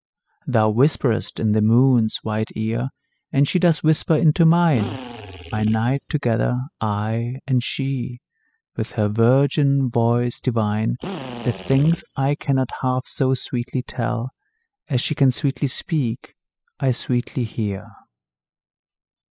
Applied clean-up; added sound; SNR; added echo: classical method spectral subtraction.